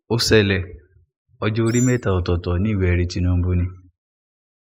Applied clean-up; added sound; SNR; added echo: neural mask model Resemble Enhance denoiser.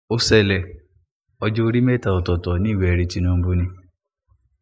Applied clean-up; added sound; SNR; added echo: neural mask model DeepFilterNet 3.